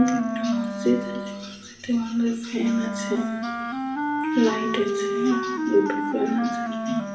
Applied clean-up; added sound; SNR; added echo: none; Wind instrument, woodwind instrument; 3 dB; reverberation time 2.9 s.